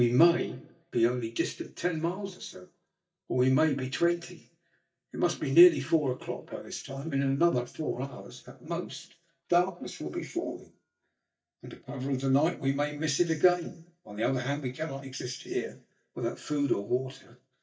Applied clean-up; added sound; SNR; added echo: neural mask model DeepFilterNet 3.